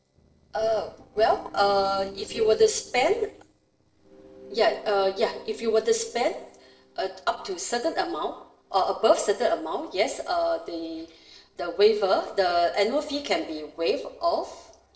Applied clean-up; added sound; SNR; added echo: neural separator model SepFormer DNS4.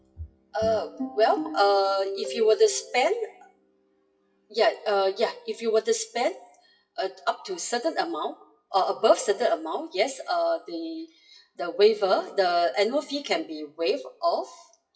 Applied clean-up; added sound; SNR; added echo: classical method WPE with log-MMSE.